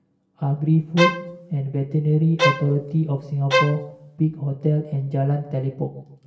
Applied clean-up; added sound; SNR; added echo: none; Bowed string instrument; 1 dB; reverberation time 0.7 s.